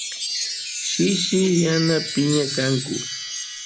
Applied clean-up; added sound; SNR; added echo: none; Chime; 6 dB; none.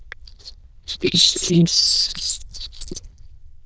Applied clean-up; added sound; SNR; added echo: neural diffusion model UNIVERSE++.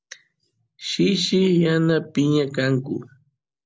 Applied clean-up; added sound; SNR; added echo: none; none; none; none.